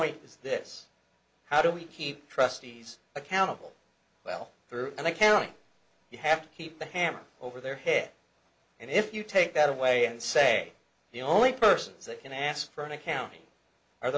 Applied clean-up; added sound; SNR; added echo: none; none; none; none.